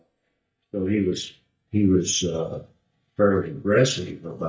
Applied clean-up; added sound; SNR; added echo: neural mask model DeepFilterNet 3.